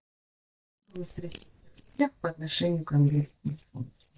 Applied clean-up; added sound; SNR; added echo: neural mask model DeepFilterNet 3.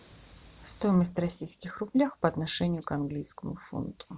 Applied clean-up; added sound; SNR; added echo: none; none; none; none.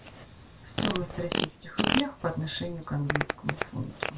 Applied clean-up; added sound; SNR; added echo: none; Fart; 0 dB; reverberation time 0.2 s.